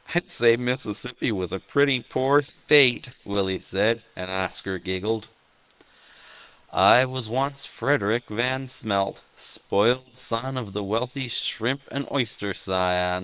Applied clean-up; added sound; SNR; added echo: neural separator model SepFormer WHAM!.